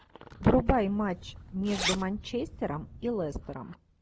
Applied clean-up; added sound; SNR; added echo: none; Zipper (clothing); 10 dB; none.